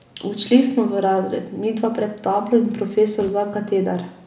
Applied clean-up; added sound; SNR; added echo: none; none; none; none.